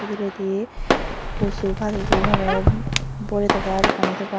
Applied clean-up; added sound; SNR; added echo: none; Fireworks + Squeak; -3 dB; none.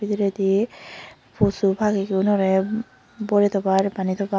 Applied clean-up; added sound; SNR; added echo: none; none; none; none.